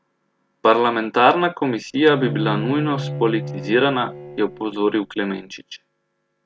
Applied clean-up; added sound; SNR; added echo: none; Bowed string instrument; 9 dB; none.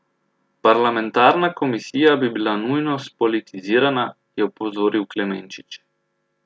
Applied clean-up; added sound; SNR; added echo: none; none; none; none.